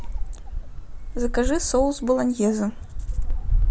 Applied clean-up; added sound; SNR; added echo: none; Gull, seagull; -1 dB; none.